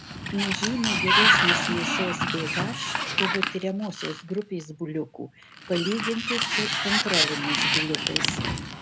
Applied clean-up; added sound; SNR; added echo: none; Sliding door; -5 dB; none.